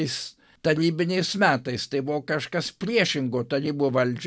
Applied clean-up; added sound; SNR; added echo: none; none; none; none.